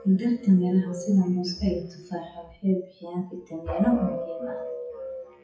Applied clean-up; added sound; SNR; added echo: classical method WPE with log-MMSE.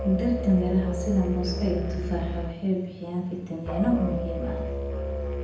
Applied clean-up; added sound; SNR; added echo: none; Musical instrument; 4 dB; reverberation time 0.9 s.